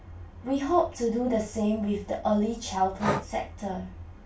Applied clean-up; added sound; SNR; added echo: none; Breathing; 11 dB; reverberation time 0.2 s.